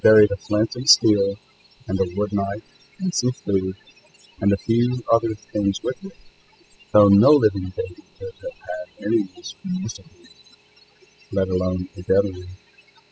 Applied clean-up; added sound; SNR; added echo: classical method spectral subtraction.